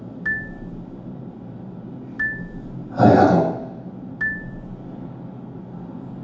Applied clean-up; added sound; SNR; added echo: none; Marimba, xylophone; 10 dB; reverberation time 0.8 s.